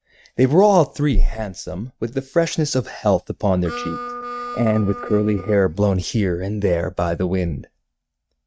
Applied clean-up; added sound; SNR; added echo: neural mask model RNNoise.